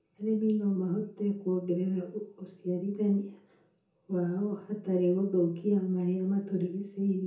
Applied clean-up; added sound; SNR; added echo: none; none; none; reverberation time 0.6 s.